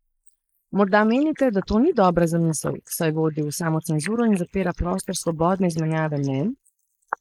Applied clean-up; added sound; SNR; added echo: neural mask model Resemble Enhance denoiser.